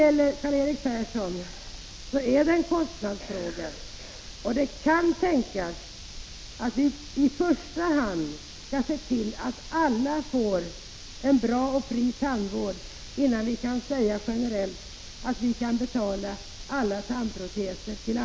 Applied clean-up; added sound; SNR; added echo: none; none; none; none.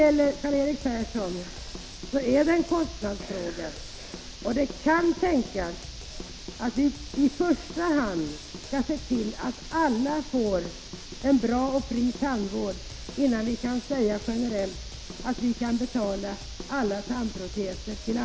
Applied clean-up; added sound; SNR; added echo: none; Drum kit; 16 dB; none.